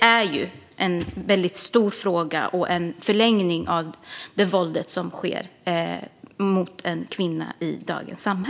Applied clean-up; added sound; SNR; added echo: none; none; none; none.